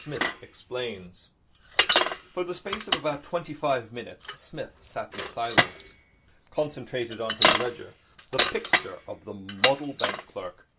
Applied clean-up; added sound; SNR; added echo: none; Bicycle; -3 dB; none.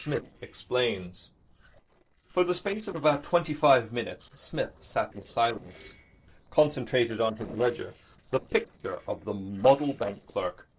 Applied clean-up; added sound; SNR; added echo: neural separator model SepFormer DNS4.